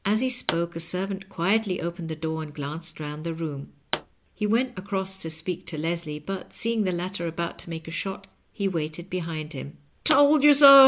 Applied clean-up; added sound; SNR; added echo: none; Explosion; 11 dB; none.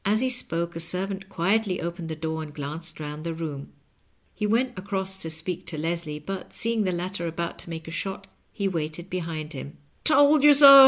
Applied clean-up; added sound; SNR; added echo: none; none; none; none.